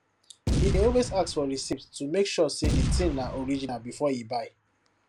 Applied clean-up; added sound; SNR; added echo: none; Boom; 0 dB; none.